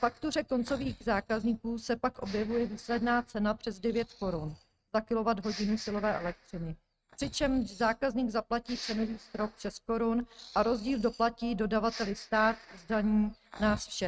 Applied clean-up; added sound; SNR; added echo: neural mask model RNNoise.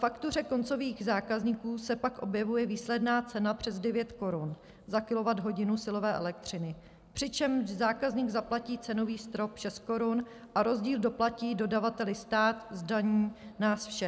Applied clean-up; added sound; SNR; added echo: none; none; none; none.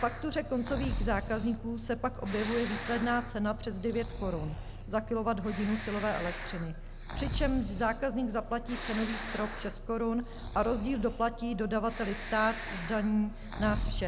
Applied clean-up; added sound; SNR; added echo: none; Bus + Breathing; 5 dB; none.